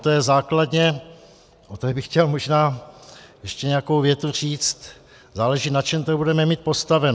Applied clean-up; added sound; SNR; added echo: none; none; none; none.